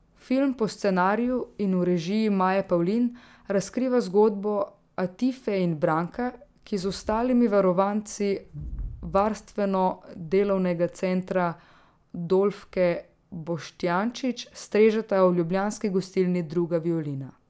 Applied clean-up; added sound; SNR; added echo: none; none; none; none.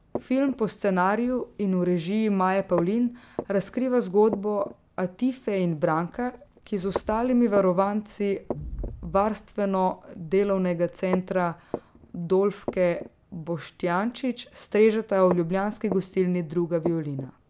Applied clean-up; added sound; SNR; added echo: none; Walk, footsteps; 15 dB; none.